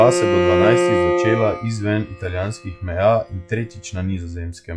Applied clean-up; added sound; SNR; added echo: classical method log-MMSE.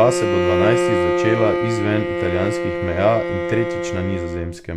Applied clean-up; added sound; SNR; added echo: none; Bowed string instrument; 0 dB; none.